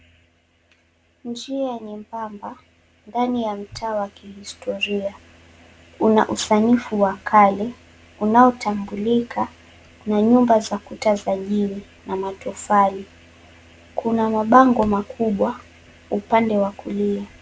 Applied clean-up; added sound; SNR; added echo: none; none; none; none.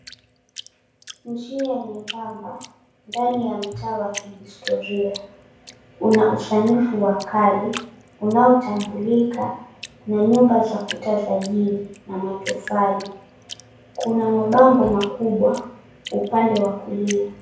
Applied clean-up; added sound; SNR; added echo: none; Drip; 19 dB; reverberation time 0.6 s.